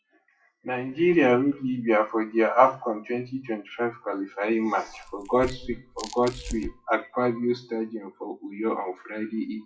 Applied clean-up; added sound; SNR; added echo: classical method WPE with log-MMSE.